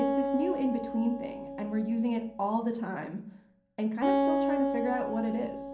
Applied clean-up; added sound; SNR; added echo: none; Acoustic guitar; 1 dB; reverberation time 0.6 s.